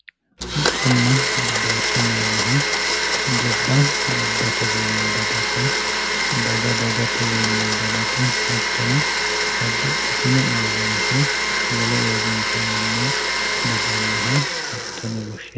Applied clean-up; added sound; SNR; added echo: none; Domestic sounds, home sounds; -4 dB; none.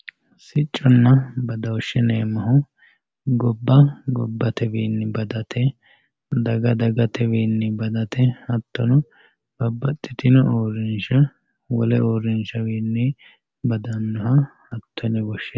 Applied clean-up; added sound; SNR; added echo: none; none; none; none.